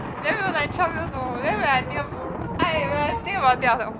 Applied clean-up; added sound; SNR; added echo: none; Thunder; 7 dB; none.